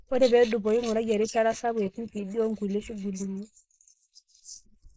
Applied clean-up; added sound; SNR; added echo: neural mask model Resemble Enhance denoiser.